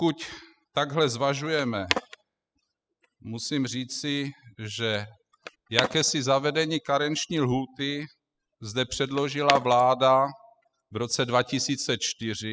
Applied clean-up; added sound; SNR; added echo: classical method spectral subtraction.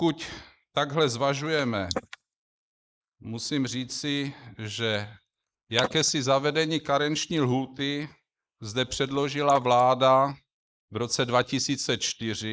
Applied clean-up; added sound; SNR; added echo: neural mask model Resemble Enhance denoiser.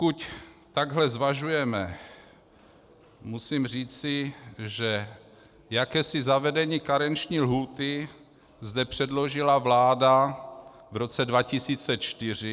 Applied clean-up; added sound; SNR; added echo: none; none; none; none.